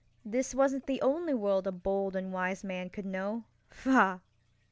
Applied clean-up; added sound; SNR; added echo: none; none; none; none.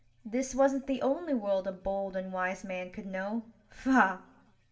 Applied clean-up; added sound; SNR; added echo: none; none; none; reverberation time 0.4 s.